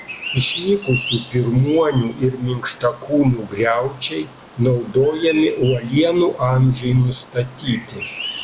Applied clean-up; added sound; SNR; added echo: none; Bird vocalization, bird call, bird song; 14 dB; none.